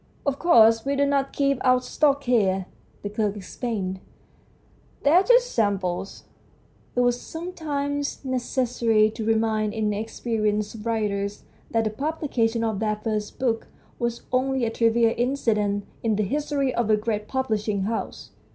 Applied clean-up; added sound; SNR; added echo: none; none; none; none.